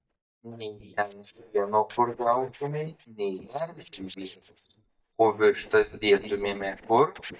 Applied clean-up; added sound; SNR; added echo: neural mask model DeepFilterNet 3.